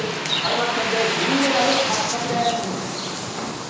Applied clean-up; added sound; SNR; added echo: none; Bird; 0 dB; reverberation time 1.0 s.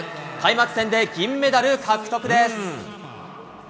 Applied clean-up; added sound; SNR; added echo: none; none; none; none.